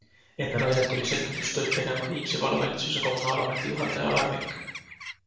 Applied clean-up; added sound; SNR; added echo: none; Bird; 7 dB; reverberation time 0.9 s.